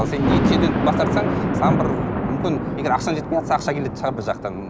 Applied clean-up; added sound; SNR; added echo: none; Thunder; -2 dB; none.